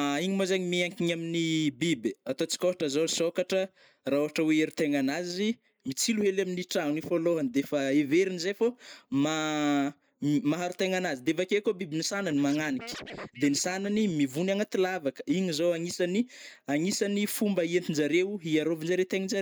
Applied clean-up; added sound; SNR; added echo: neural mask model Resemble Enhance denoiser.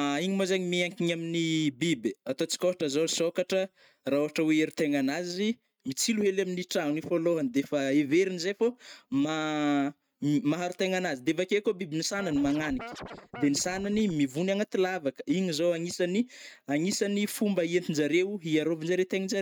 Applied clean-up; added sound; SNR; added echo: neural mask model RNNoise.